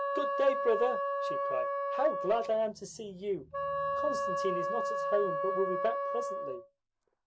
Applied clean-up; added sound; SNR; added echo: none; Wind instrument, woodwind instrument; 0 dB; none.